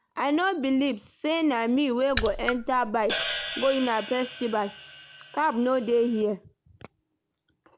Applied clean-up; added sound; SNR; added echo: none; Hi-hat + Raindrop / Splash, splatter; 9 dB; none.